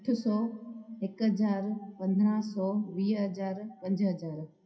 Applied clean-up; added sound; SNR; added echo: classical method WPE with log-MMSE.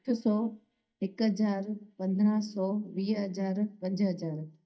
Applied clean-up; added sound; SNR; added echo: neural mask model DeepFilterNet 3.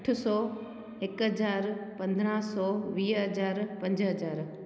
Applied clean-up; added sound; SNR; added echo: none; none; none; none.